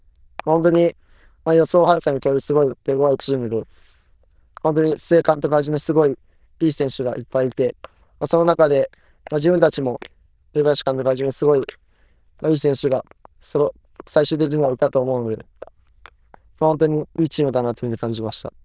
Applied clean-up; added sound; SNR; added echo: neural diffusion model UNIVERSE++.